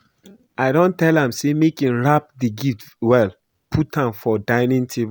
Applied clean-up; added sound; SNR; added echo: none; none; none; none.